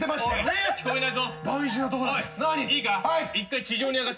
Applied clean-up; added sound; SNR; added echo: none; Wind instrument, woodwind instrument; 18 dB; reverberation time 0.4 s.